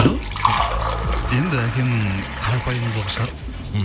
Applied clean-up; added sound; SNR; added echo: none; Liquid; 3 dB; none.